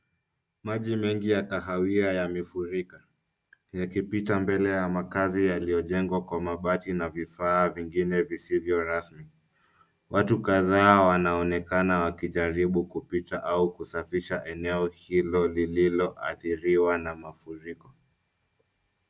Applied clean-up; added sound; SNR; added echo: none; none; none; none.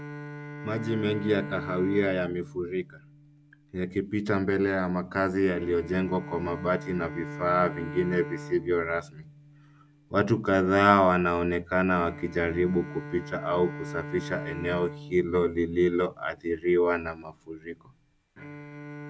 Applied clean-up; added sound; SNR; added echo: none; Bowed string instrument; 14 dB; none.